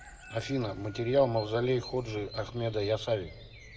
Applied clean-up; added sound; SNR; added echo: none; Bird vocalization, bird call, bird song; 20 dB; reverberation time 0.7 s.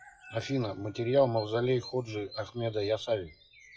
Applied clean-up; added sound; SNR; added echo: classical method WPE with log-MMSE.